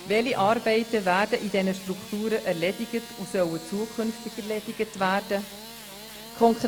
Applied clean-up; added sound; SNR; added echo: none; Engine starting / Sawing; 15 dB; none.